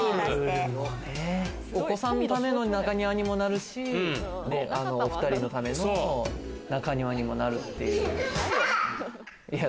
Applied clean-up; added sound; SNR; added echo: none; none; none; none.